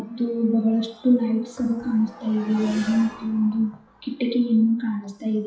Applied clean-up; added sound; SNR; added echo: classical method WPE with log-MMSE.